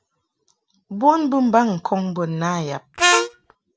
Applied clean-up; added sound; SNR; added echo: none; Harmonica; -3 dB; none.